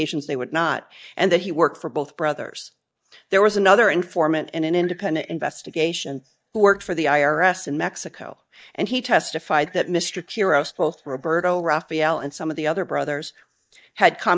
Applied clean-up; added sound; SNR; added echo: neural mask model DeepFilterNet 3.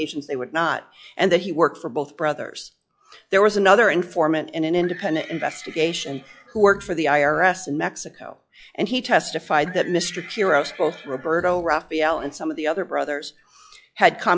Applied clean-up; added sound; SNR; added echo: classical method log-MMSE.